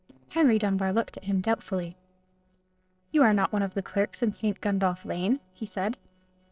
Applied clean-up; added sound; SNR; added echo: neural separator model SepFormer DNS4.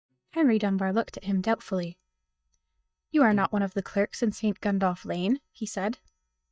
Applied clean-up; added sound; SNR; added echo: neural mask model DeepFilterNet 3.